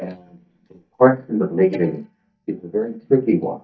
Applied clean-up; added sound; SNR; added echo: neural mask model DeepFilterNet 3.